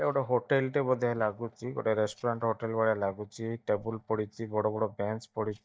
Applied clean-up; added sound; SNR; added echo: neural mask model DeepFilterNet 3.